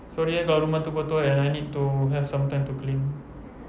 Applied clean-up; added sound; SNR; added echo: none; none; none; none.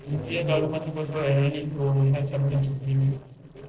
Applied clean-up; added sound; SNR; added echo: neural separator model SepFormer DNS4.